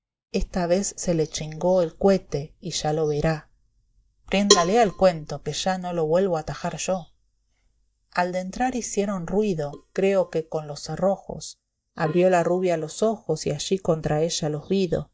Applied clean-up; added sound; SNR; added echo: neural mask model DeepFilterNet 3.